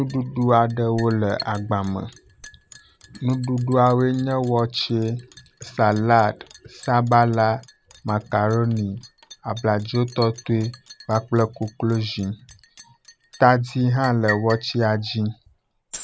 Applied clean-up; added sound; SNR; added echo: none; Liquid; 19 dB; none.